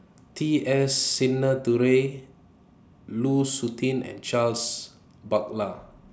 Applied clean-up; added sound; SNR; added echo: none; none; none; none.